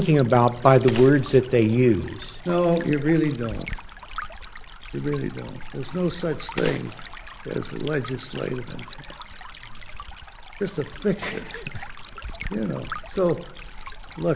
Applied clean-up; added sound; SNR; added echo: none; Gunshot, gunfire + Stream; 12 dB; none.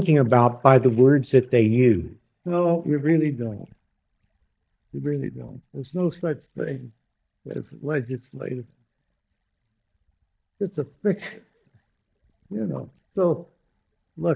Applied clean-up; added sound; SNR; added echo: neural mask model DeepFilterNet 3.